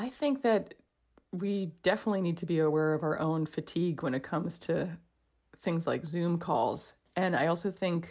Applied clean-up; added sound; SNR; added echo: none; none; none; none.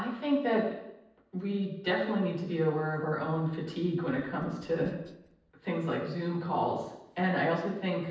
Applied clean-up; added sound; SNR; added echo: neural separator model SepFormer DNS4.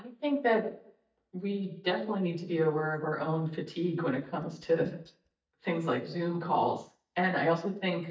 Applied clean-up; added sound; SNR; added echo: neural mask model DeepFilterNet 3.